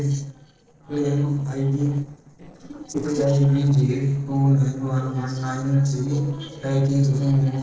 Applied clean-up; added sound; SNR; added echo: neural separator model SepFormer DNS4.